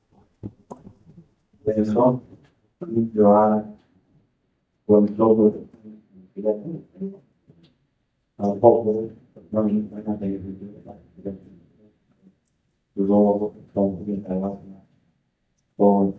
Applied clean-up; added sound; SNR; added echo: neural mask model DeepFilterNet 3.